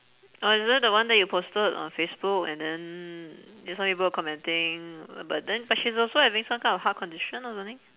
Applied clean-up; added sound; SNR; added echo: none; none; none; none.